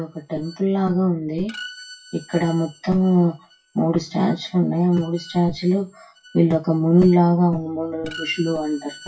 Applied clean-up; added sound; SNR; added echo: classical method WPE with log-MMSE.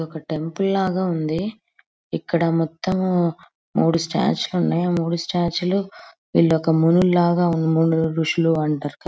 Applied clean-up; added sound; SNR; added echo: none; none; none; none.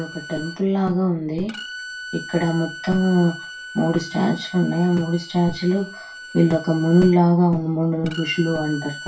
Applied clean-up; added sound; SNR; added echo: none; Bowed string instrument; 16 dB; reverberation time 0.2 s.